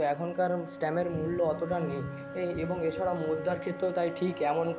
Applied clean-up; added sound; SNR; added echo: none; Wind instrument, woodwind instrument; 12 dB; none.